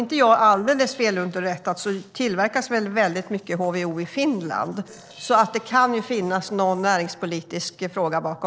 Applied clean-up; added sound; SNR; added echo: neural separator model SepFormer DNS4.